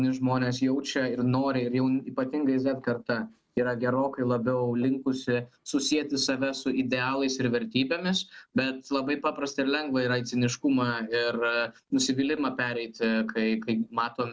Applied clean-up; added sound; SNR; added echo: none; none; none; none.